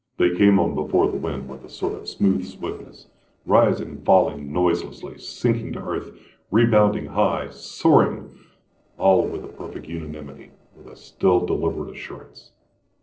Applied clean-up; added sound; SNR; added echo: neural separator model SepFormer DNS4.